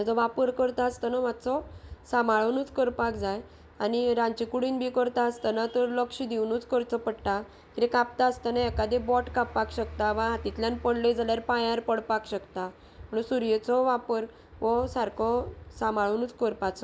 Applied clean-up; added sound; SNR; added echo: none; none; none; none.